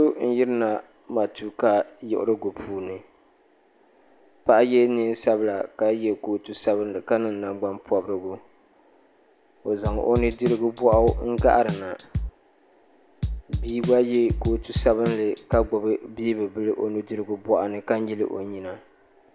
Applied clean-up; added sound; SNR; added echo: none; Drum / Drum kit; 5 dB; none.